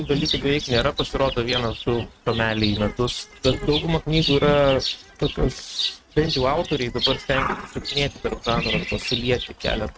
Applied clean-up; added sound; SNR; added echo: neural mask model RNNoise.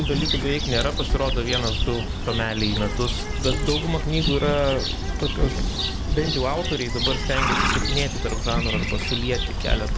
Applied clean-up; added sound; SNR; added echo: none; Livestock, farm animals, working animals + Bird; -2 dB; none.